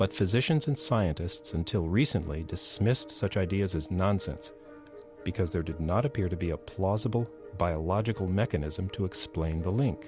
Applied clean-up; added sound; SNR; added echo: none; none; none; none.